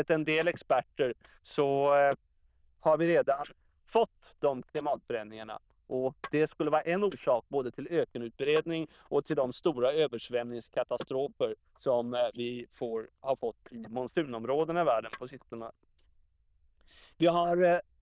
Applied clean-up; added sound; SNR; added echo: neural diffusion model UNIVERSE++.